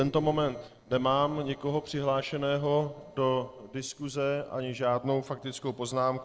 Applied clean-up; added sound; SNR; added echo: neural separator model SepFormer DNS4.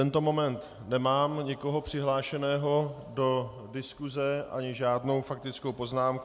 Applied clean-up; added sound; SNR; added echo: none; none; none; none.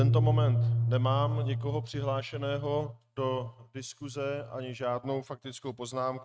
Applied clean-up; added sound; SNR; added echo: neural mask model RNNoise.